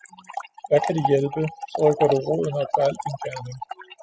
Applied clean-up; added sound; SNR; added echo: classical method spectral subtraction.